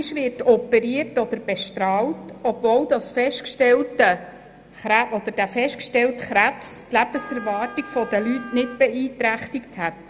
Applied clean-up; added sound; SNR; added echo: none; Wind instrument, woodwind instrument; 16 dB; none.